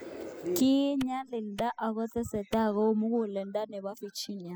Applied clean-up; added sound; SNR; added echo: classical method spectral subtraction.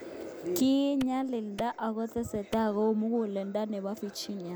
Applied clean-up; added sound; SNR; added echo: none; Clapping; 16 dB; none.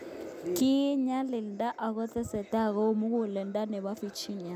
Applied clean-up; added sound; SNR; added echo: none; none; none; none.